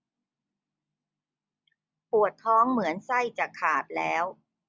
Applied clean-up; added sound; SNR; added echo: none; none; none; none.